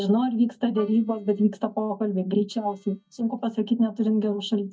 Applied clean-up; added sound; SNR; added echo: neural mask model DeepFilterNet 3.